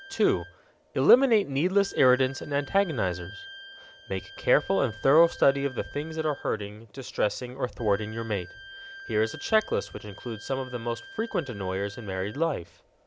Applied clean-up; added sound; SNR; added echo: none; Wind instrument, woodwind instrument; 19 dB; none.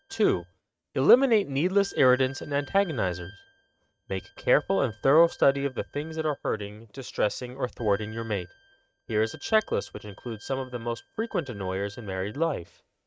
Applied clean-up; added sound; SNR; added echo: neural mask model RNNoise.